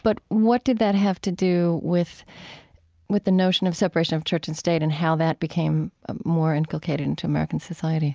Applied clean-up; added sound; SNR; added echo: none; none; none; none.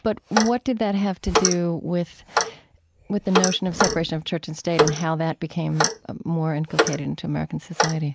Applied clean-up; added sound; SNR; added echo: none; Clock; 2 dB; none.